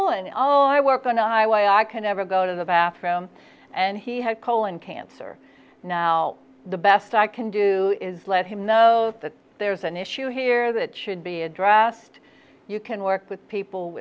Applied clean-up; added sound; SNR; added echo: none; none; none; none.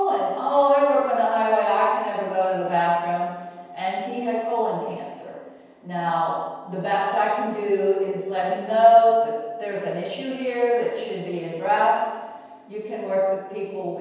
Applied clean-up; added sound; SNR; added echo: none; none; none; reverberation time 1.2 s.